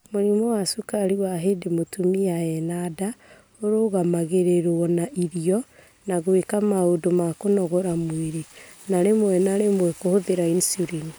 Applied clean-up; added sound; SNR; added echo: none; none; none; none.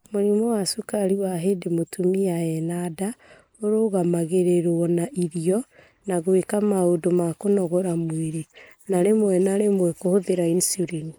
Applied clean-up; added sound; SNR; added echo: neural mask model Resemble Enhance denoiser.